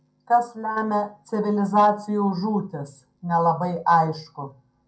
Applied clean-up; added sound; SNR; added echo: none; none; none; reverberation time 0.2 s.